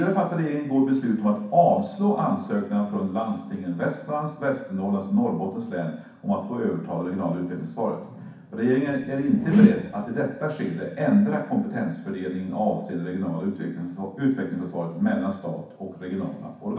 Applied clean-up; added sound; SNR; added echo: none; Whoosh, swoosh, swish; -2 dB; reverberation time 0.6 s.